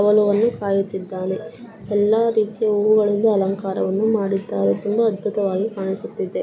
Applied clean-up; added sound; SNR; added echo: none; none; none; none.